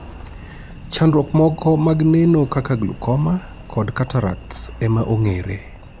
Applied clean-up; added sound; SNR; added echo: none; Walk, footsteps; 17 dB; none.